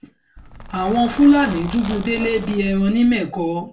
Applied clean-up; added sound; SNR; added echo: none; Zipper (clothing); 15 dB; reverberation time 0.2 s.